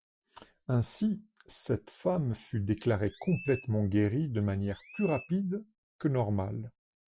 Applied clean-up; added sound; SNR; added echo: classical method Wiener filter.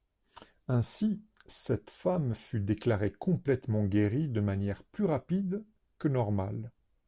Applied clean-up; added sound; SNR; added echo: none; none; none; none.